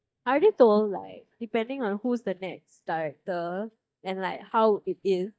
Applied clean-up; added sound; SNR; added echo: neural mask model DeepFilterNet 3.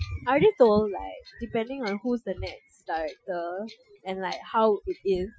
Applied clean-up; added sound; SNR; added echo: classical method Wiener filter.